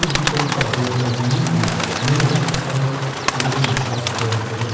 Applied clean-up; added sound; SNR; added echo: none; Bird; 3 dB; reverberation time 1.0 s.